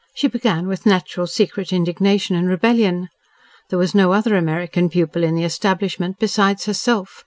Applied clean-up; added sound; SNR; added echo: none; none; none; none.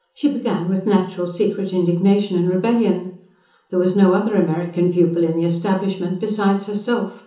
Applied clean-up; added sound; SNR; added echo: none; none; none; reverberation time 0.6 s.